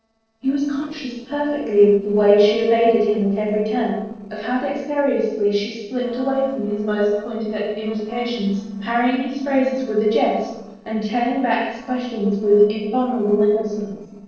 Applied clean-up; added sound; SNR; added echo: neural separator model SepFormer DNS4.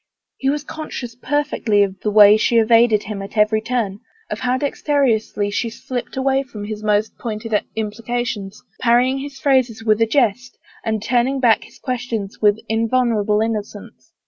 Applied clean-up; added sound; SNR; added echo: none; none; none; none.